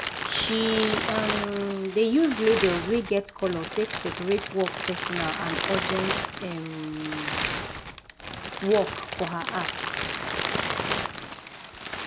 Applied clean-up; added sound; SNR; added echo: none; Crumpling, crinkling; 3 dB; none.